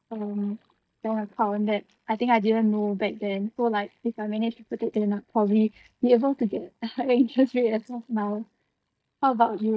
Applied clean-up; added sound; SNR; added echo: neural mask model DeepFilterNet 3.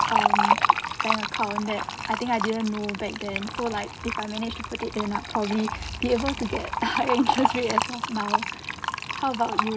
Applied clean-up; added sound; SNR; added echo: none; Fill (with liquid); -1 dB; reverberation time 0.3 s.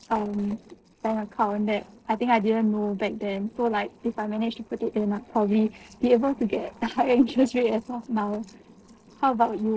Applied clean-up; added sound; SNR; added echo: neural separator model SepFormer DNS4.